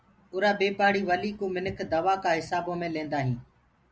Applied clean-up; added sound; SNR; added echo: none; none; none; none.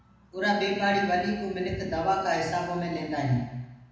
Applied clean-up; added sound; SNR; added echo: none; none; none; reverberation time 1.1 s.